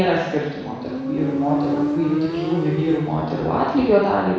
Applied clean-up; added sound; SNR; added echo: none; Motorcycle; 5 dB; reverberation time 1.1 s.